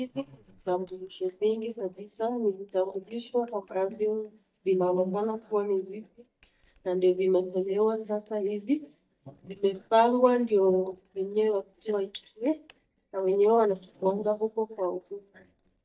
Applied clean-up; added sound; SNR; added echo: neural mask model DeepFilterNet 3.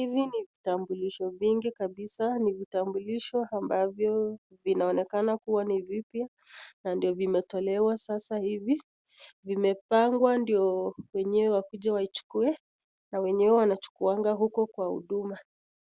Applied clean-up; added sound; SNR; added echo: none; none; none; none.